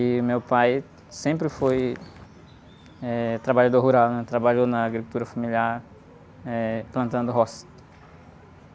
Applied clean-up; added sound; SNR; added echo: none; Walk, footsteps; 18 dB; none.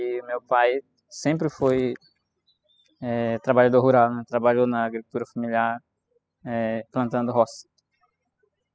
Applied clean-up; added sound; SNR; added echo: classical method spectral subtraction.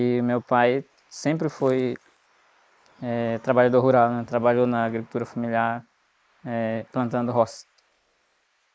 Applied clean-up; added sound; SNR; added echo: neural mask model Resemble Enhance denoiser.